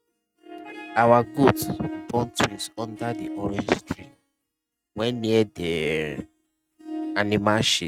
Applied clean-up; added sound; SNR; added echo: neural mask model RNNoise.